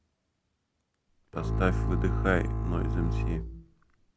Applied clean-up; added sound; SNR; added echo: none; Bowed string instrument; -5 dB; none.